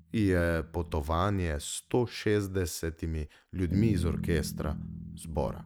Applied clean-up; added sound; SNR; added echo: neural mask model RNNoise.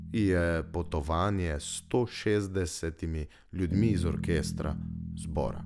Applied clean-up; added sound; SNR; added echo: none; Bass guitar; 8 dB; none.